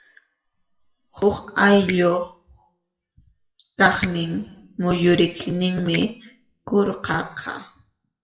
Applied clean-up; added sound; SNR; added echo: classical method WPE with log-MMSE.